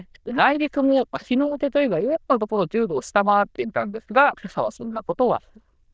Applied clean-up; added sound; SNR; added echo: neural diffusion model UNIVERSE++.